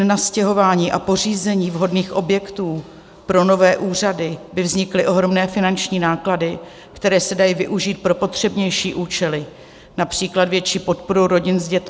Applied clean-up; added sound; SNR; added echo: none; none; none; none.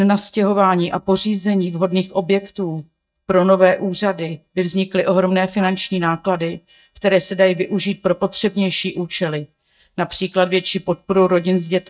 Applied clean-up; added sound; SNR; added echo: neural mask model DeepFilterNet 3.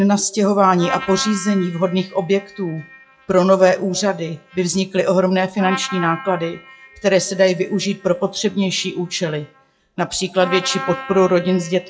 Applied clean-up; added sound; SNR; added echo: classical method WPE with log-MMSE.